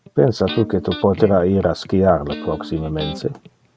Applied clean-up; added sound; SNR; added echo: none; Electric guitar; 15 dB; none.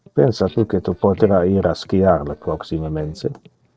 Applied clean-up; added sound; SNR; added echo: neural separator model SepFormer DNS4.